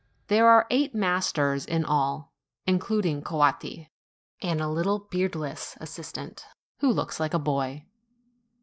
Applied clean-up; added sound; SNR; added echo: neural mask model DeepFilterNet 3.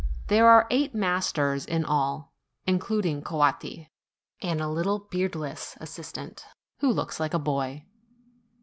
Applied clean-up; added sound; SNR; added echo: none; Bass drum; 16 dB; none.